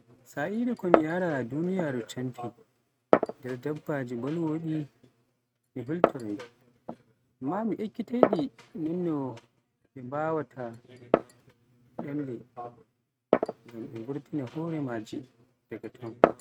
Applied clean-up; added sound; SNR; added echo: neural mask model RNNoise.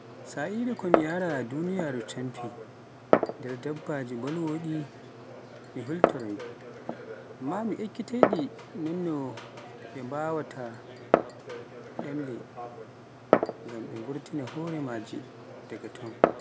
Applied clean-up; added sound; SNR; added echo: none; Glass; -3 dB; none.